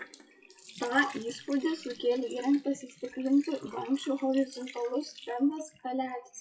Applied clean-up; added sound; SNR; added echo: classical method WPE with log-MMSE.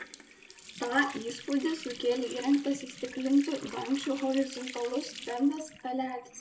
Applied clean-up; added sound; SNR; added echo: none; Water tap, faucet; 15 dB; reverberation time 0.5 s.